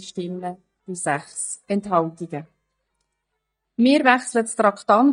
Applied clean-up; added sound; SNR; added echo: neural mask model DeepFilterNet 3.